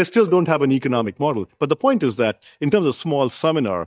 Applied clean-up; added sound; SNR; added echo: neural mask model DeepFilterNet 3.